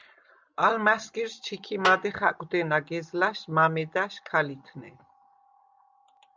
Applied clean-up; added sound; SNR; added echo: none; Snare drum; 7 dB; none.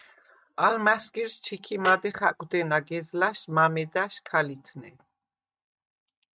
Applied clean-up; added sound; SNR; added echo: neural mask model RNNoise.